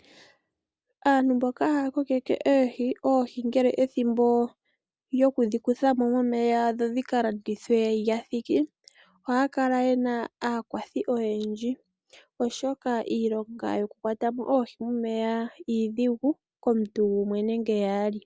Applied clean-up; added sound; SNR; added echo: none; none; none; none.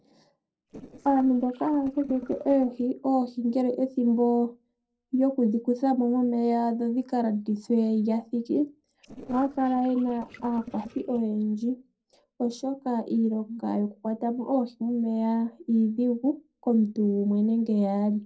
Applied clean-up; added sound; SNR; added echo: neural separator model SepFormer DNS4.